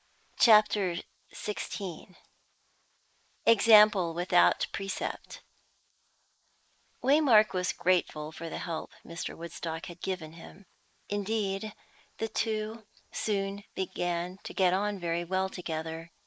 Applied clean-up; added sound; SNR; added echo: neural mask model Resemble Enhance denoiser.